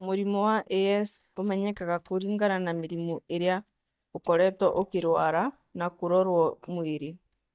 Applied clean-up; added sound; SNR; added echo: neural mask model DeepFilterNet 3.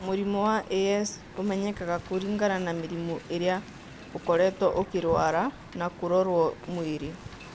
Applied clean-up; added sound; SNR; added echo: none; Wind; 16 dB; none.